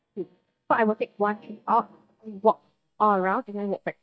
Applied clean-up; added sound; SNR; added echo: neural mask model DeepFilterNet 3.